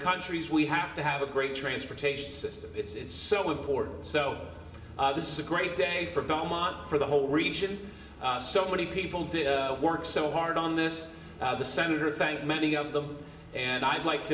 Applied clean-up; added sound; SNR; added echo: none; none; none; reverberation time 1.0 s.